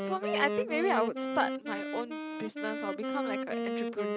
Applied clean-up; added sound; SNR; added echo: neural mask model RNNoise.